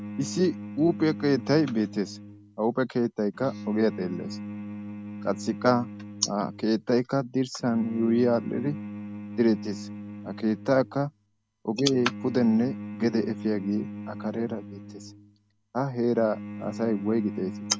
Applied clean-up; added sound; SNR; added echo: none; Bowed string instrument; 11 dB; none.